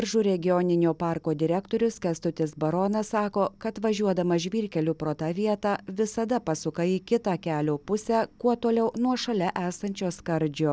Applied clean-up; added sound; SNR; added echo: none; none; none; none.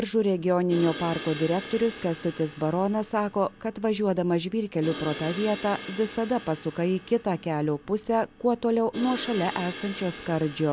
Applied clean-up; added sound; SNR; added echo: none; Crash cymbal; 14 dB; none.